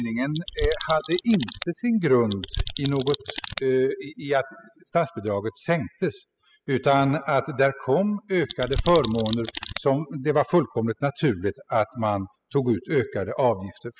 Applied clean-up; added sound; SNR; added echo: classical method spectral subtraction.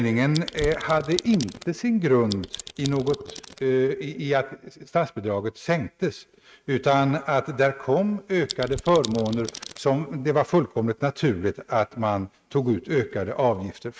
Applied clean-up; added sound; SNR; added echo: neural mask model RNNoise.